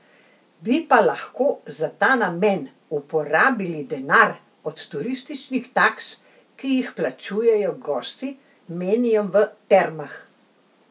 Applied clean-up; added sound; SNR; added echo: none; none; none; none.